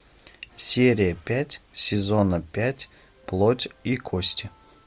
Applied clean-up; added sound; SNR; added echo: none; none; none; none.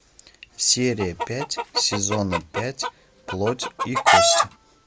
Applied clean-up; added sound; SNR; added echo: none; Chicken, rooster; -2 dB; none.